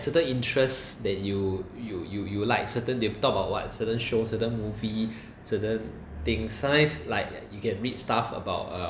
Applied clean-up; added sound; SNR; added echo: none; none; none; none.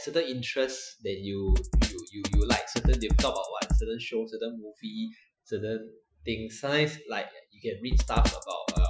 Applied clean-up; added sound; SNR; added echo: classical method Wiener filter.